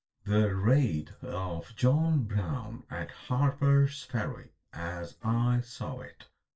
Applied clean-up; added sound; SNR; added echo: neural separator model SepFormer DNS4.